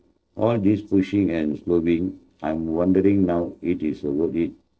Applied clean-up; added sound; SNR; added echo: neural separator model SepFormer DNS4.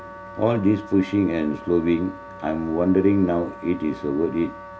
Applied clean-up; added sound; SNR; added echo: none; Wind instrument, woodwind instrument; 17 dB; none.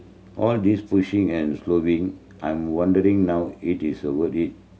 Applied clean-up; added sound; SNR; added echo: none; none; none; none.